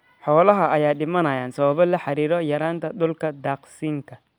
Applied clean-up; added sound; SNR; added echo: none; none; none; none.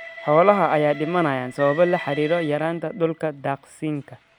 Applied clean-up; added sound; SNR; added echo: none; Train; 15 dB; none.